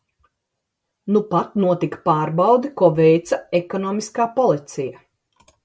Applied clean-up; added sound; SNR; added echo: none; none; none; none.